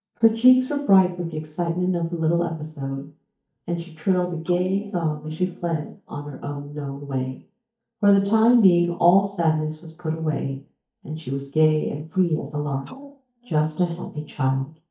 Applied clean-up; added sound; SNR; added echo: neural mask model DeepFilterNet 3.